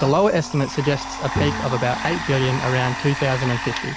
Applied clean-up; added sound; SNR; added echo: none; Bowed string instrument + Domestic sounds, home sounds; 7 dB; none.